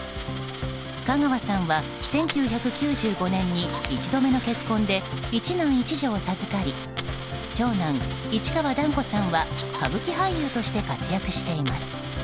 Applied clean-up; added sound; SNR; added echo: none; Camera + Coin (dropping); 10 dB; none.